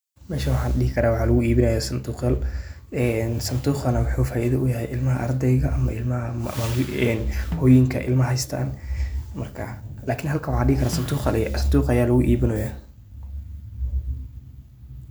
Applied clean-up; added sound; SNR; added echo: none; Snare drum; 16 dB; none.